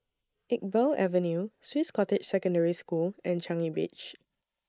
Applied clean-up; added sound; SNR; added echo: neural mask model Resemble Enhance denoiser.